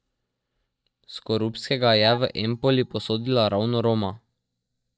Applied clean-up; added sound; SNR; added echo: neural mask model DeepFilterNet 3.